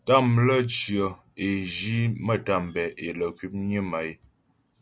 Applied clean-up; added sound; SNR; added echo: none; none; none; none.